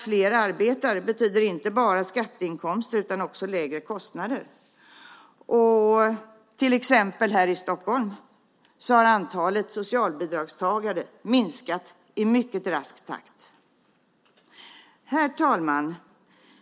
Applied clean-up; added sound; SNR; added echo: none; none; none; none.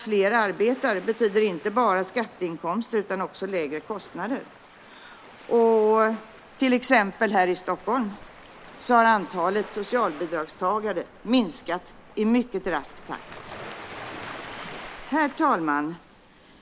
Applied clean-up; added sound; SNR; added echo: none; Waves, surf; 19 dB; none.